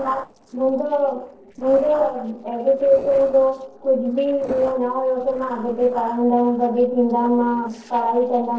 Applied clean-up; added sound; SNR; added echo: neural separator model SepFormer DNS4.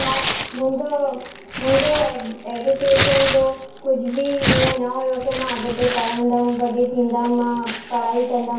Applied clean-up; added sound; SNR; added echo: none; Tearing; 4 dB; reverberation time 0.6 s.